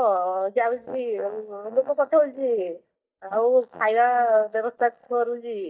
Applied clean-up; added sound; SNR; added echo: neural mask model DeepFilterNet 3.